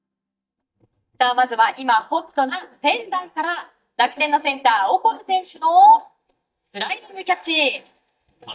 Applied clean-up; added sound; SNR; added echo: neural mask model DeepFilterNet 3.